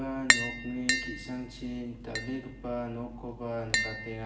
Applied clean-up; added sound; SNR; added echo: none; Tap; -3 dB; reverberation time 1.0 s.